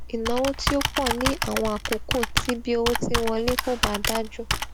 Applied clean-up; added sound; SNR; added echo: none; Computer keyboard; 1 dB; none.